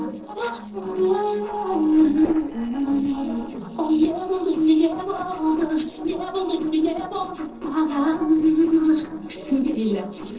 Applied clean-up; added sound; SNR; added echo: neural separator model SepFormer DNS4.